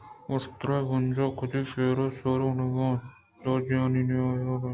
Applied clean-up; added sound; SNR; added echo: none; none; none; none.